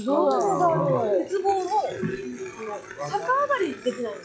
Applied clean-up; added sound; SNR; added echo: classical method log-MMSE.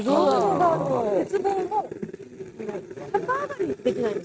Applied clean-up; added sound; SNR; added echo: neural mask model RNNoise.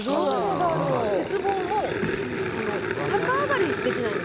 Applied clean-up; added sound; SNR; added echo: none; Growling; 2 dB; none.